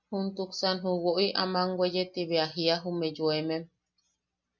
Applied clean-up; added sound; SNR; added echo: none; none; none; none.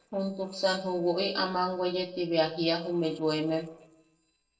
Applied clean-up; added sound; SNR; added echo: neural separator model SepFormer DNS4.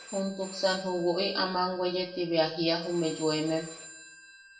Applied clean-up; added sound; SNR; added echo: none; Telephone; 17 dB; reverberation time 0.6 s.